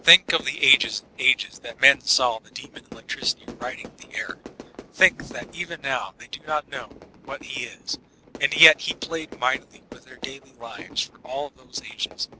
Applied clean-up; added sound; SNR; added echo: none; Fire / Fireworks; 18 dB; none.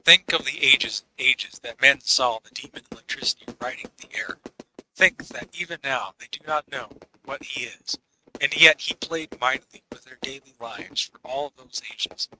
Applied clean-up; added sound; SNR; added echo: neural mask model RNNoise.